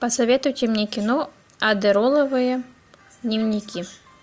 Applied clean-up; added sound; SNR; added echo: none; none; none; none.